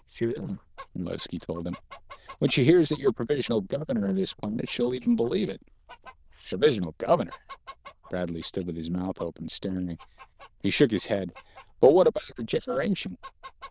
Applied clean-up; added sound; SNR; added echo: neural diffusion model UNIVERSE++.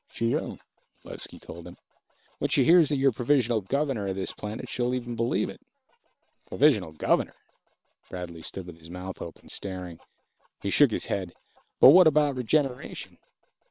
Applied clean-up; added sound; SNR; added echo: neural separator model SepFormer WHAM!.